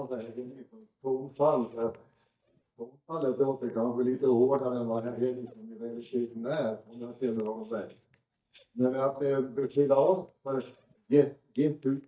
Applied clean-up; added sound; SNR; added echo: neural mask model DeepFilterNet 3.